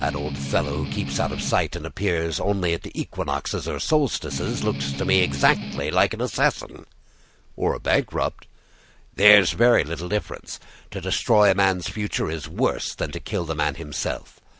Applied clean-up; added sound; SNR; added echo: none; Strum; 5 dB; none.